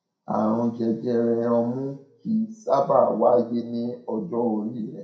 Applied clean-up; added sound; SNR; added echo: none; none; none; reverberation time 0.4 s.